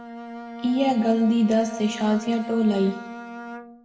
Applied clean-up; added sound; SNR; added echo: none; Bowed string instrument; 13 dB; reverberation time 0.9 s.